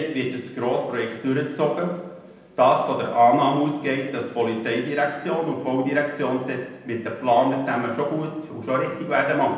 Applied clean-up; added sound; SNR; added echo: none; none; none; reverberation time 0.9 s.